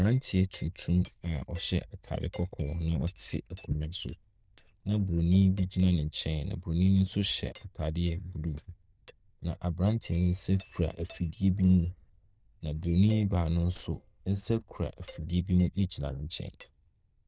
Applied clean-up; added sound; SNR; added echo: neural diffusion model UNIVERSE++.